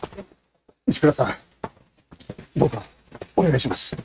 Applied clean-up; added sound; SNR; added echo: neural mask model RNNoise.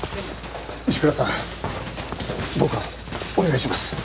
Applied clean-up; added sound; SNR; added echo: none; Bicycle; 17 dB; none.